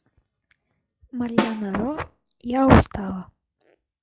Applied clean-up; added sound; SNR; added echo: classical method log-MMSE.